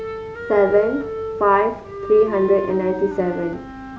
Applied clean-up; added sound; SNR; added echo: none; Wind instrument, woodwind instrument; 11 dB; none.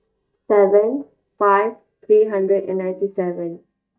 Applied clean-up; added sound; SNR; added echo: neural mask model DeepFilterNet 3.